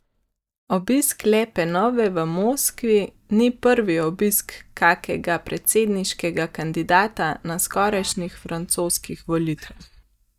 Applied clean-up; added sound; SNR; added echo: neural mask model DeepFilterNet 3.